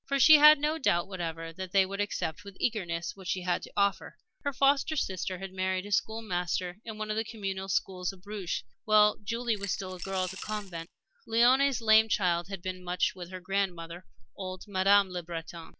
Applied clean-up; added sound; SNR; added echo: none; Coin (dropping) / Glass; 13 dB; none.